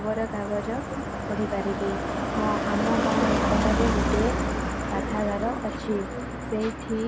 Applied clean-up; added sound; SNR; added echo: none; Car passing by; -2 dB; none.